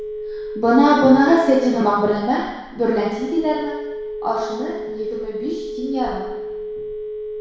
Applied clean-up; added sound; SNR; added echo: none; Telephone; 9 dB; reverberation time 1.1 s.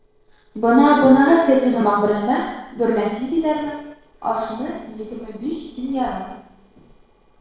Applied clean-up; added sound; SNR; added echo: neural separator model SepFormer DNS4.